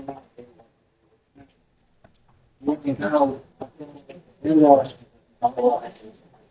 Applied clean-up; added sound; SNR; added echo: neural mask model DeepFilterNet 3.